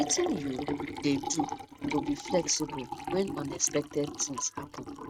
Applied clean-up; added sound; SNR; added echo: neural mask model RNNoise.